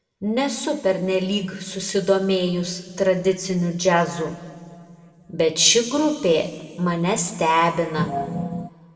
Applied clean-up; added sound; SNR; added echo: none; Organ; 4 dB; reverberation time 1.5 s.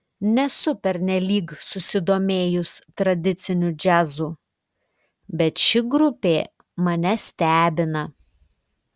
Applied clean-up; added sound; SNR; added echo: none; none; none; none.